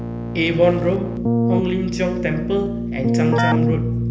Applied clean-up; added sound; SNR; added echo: none; Keyboard (musical); -2 dB; reverberation time 1.4 s.